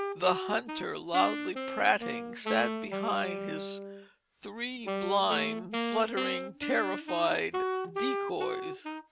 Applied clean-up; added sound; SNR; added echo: none; Wind instrument, woodwind instrument; 3 dB; none.